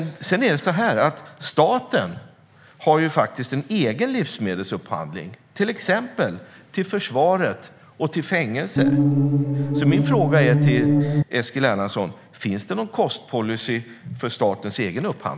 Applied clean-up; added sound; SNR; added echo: none; Musical instrument; -5 dB; none.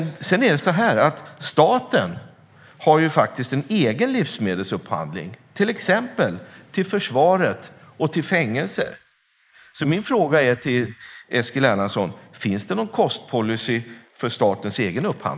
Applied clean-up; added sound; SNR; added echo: neural mask model Resemble Enhance denoiser.